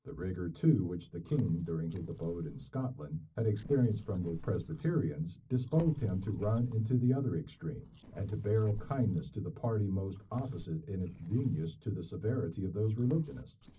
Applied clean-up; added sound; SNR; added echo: neural separator model SepFormer DNS4.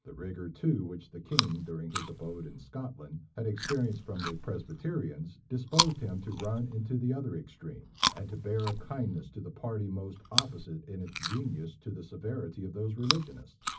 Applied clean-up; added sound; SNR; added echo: none; Chewing, mastication; 3 dB; reverberation time 0.4 s.